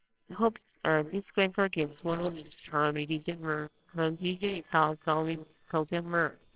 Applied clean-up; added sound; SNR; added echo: neural separator model SepFormer WHAMR!.